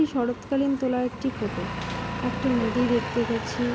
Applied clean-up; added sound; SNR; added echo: none; Engine; 6 dB; none.